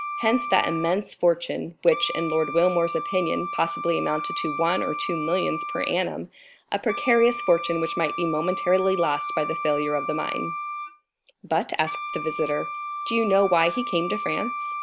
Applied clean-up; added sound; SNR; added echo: none; Wind instrument, woodwind instrument; 7 dB; none.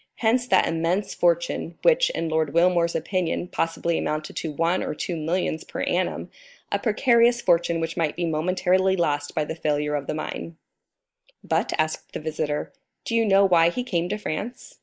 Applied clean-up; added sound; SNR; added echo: neural mask model Resemble Enhance denoiser.